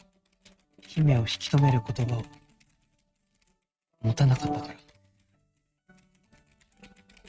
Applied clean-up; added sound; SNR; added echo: neural mask model RNNoise.